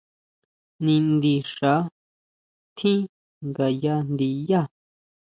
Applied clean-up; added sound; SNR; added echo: none; none; none; none.